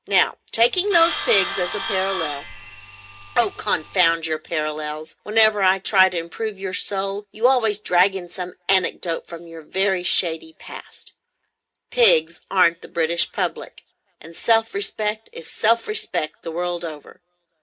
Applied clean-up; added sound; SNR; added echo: none; Sawing; 3 dB; reverberation time 0.3 s.